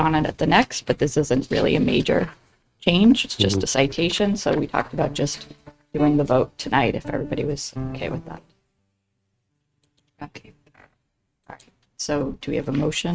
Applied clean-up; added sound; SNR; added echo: neural mask model RNNoise.